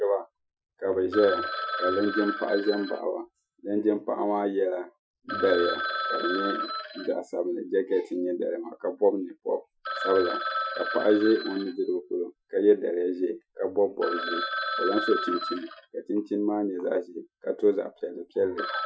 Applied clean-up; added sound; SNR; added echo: classical method Wiener filter.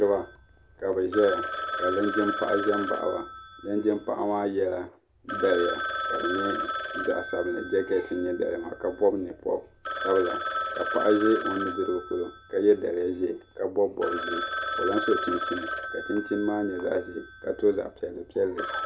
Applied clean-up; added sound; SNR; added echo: none; Telephone; 6 dB; none.